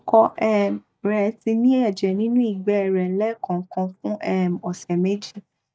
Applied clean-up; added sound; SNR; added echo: neural mask model DeepFilterNet 3.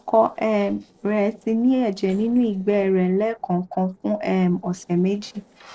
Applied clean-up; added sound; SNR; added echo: neural separator model SepFormer DNS4.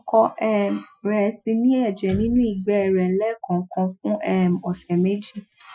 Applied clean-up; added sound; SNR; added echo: classical method Wiener filter.